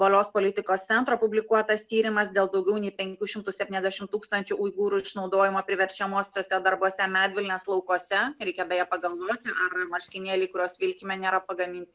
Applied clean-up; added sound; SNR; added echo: none; none; none; none.